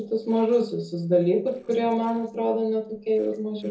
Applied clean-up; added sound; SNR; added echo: neural separator model SepFormer DNS4.